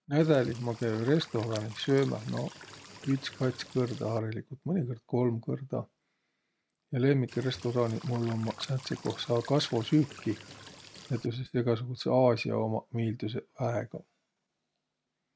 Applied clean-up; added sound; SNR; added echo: none; Cricket / Water; 17 dB; none.